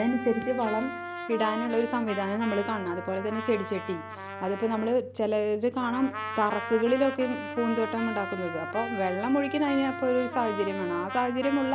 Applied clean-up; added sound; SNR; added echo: none; Trumpet; 9 dB; none.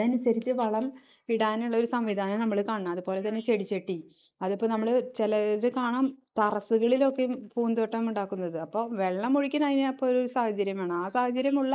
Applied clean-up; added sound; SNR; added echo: neural mask model Resemble Enhance denoiser.